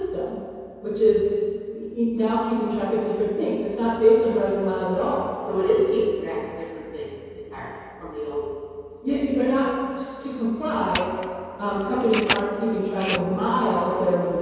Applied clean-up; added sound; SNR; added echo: none; Camera; 9 dB; reverberation time 2.2 s.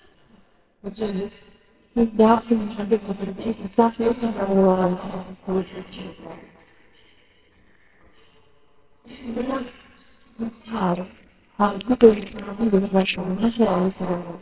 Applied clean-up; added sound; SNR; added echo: neural separator model SepFormer WHAMR!.